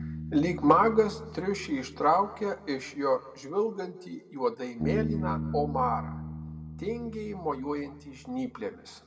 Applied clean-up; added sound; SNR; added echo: none; Bass guitar; 9 dB; reverberation time 1.0 s.